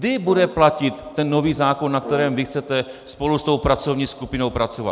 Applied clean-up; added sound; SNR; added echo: none; Brass instrument; 15 dB; none.